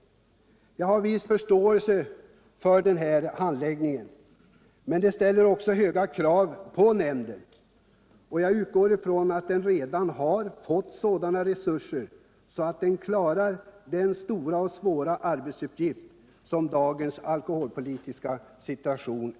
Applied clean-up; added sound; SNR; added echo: none; none; none; none.